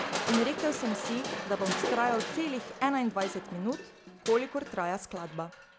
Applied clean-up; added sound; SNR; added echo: none; Crushing; 5 dB; none.